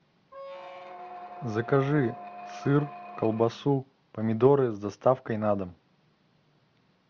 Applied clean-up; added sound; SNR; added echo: none; Squeak; 14 dB; none.